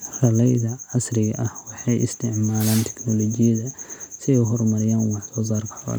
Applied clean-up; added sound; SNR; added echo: none; Fireworks; 15 dB; none.